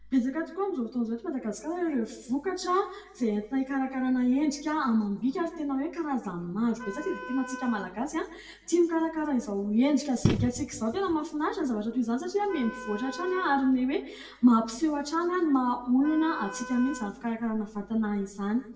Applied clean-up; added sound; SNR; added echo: none; Wind instrument, woodwind instrument; 14 dB; reverberation time 0.7 s.